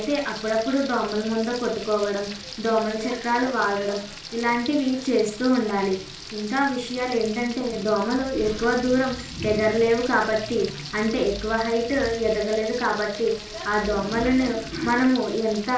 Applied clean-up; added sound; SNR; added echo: none; Frying (food); 14 dB; reverberation time 0.4 s.